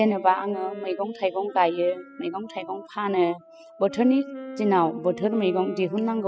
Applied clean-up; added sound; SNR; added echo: classical method spectral subtraction.